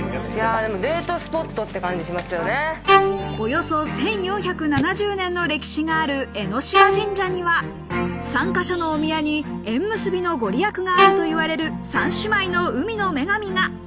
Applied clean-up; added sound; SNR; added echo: none; Bowed string instrument; 1 dB; none.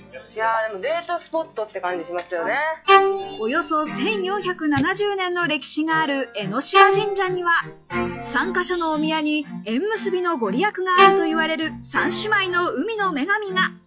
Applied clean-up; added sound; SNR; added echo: classical method log-MMSE.